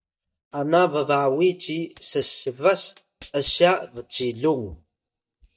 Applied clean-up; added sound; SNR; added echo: neural mask model DeepFilterNet 3.